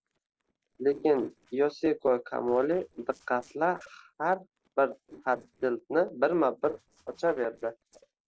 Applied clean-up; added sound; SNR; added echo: neural separator model SepFormer DNS4.